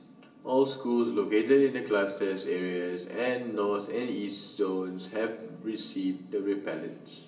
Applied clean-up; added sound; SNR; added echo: none; none; none; reverberation time 2.5 s.